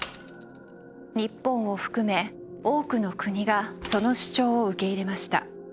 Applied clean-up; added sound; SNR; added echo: none; Mechanisms / Bicycle; 18 dB; none.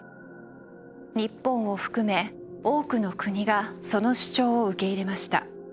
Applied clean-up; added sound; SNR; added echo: none; none; none; none.